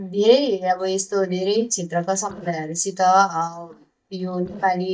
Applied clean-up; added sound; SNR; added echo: neural mask model DeepFilterNet 3.